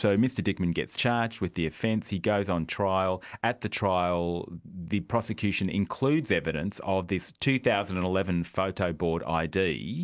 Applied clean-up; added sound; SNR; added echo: none; none; none; none.